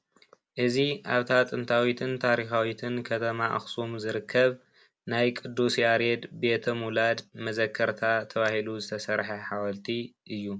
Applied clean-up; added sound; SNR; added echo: none; none; none; none.